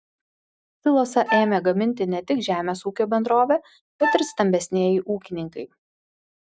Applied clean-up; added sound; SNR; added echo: none; Wind instrument, woodwind instrument; 5 dB; none.